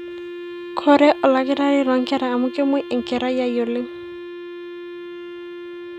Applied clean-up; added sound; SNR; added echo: none; Wind instrument, woodwind instrument; 12 dB; none.